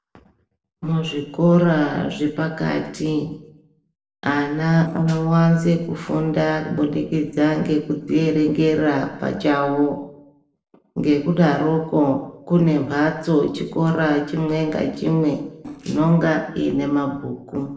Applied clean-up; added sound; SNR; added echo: neural separator model SepFormer DNS4.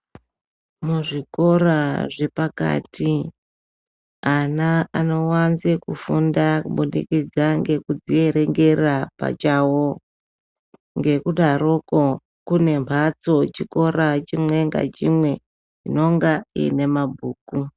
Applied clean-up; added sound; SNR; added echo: none; none; none; none.